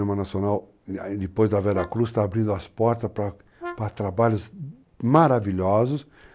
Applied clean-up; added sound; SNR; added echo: none; Brass instrument; 16 dB; none.